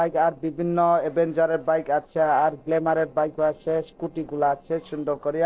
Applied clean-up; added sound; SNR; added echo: neural separator model SepFormer DNS4.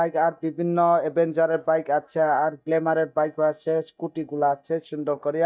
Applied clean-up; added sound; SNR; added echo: neural mask model DeepFilterNet 3.